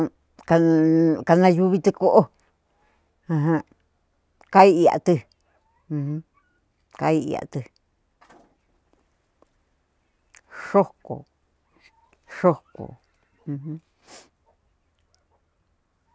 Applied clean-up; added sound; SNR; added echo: none; none; none; none.